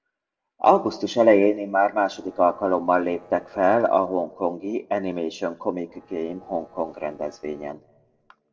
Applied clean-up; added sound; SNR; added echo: neural separator model SepFormer DNS4.